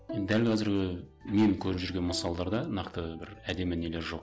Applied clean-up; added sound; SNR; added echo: none; Bowed string instrument; 17 dB; none.